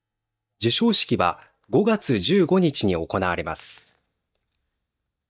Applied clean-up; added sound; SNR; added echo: neural mask model DeepFilterNet 3.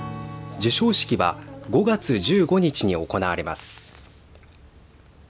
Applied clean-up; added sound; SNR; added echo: none; Strum; 17 dB; none.